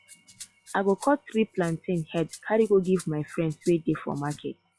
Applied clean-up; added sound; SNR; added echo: classical method log-MMSE.